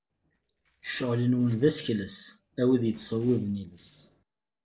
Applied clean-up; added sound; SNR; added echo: neural separator model SepFormer DNS4.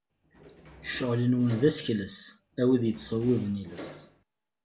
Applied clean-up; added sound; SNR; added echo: none; Door; 18 dB; none.